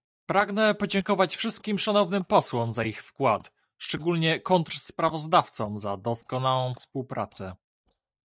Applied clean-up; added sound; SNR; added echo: neural mask model DeepFilterNet 3.